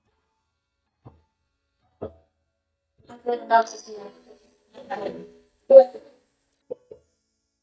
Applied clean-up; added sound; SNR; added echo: neural mask model DeepFilterNet 3.